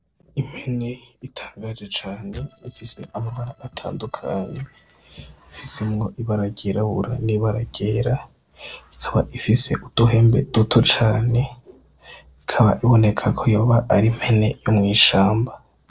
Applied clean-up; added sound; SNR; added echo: neural separator model SepFormer DNS4.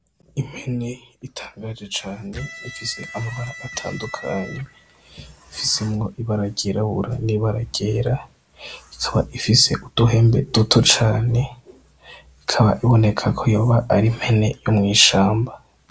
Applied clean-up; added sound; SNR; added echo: none; Electric guitar; 17 dB; none.